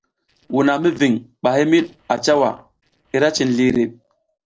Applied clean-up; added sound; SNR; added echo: neural separator model SepFormer DNS4.